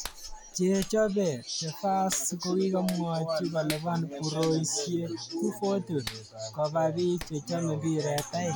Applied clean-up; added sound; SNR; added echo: none; Hands; 17 dB; none.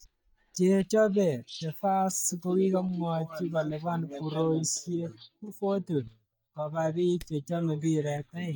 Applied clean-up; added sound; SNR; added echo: neural mask model DeepFilterNet 3.